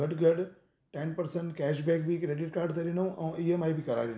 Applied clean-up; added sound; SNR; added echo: none; none; none; none.